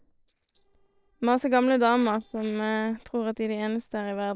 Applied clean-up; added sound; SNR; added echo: neural separator model SepFormer DNS4.